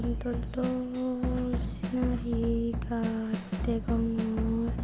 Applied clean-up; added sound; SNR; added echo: none; Drum / Drum kit; 2 dB; none.